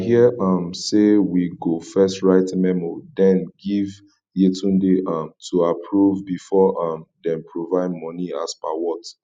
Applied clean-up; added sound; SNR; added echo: none; none; none; none.